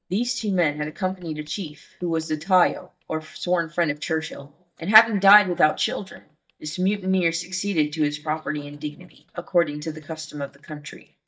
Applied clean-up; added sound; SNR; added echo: neural mask model DeepFilterNet 3.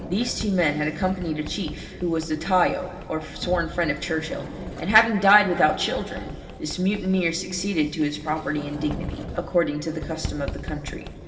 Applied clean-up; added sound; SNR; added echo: none; Sliding door; 12 dB; reverberation time 2.2 s.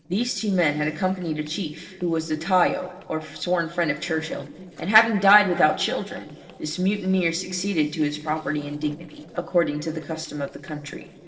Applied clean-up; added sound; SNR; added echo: neural separator model SepFormer DNS4.